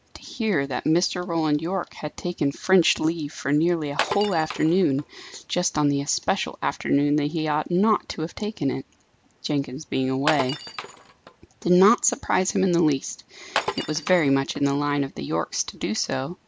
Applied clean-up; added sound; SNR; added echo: none; Glass; 10 dB; none.